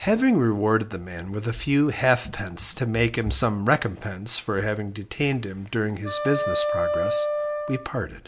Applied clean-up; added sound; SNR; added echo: none; Wind instrument, woodwind instrument; 4 dB; none.